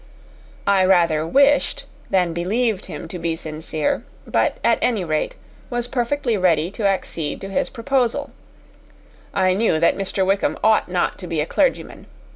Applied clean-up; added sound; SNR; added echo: none; none; none; none.